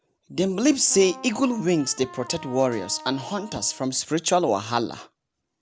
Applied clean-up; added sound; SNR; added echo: none; Wind instrument, woodwind instrument; 18 dB; none.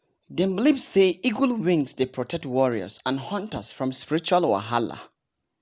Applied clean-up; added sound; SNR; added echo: none; none; none; none.